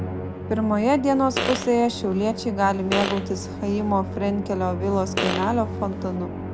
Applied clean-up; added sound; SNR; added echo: none; Fart + Musical instrument; 6 dB; none.